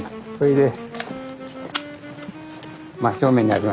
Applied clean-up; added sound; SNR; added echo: none; Wind instrument, woodwind instrument; 13 dB; none.